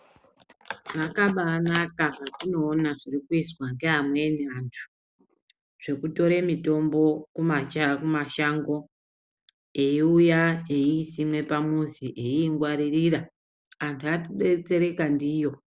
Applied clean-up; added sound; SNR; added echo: none; none; none; none.